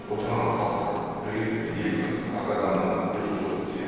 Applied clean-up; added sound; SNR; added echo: none; Run; 20 dB; reverberation time 2.2 s.